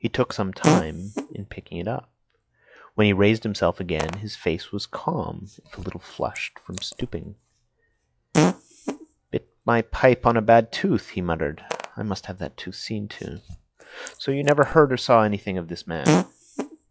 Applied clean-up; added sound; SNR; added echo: classical method log-MMSE.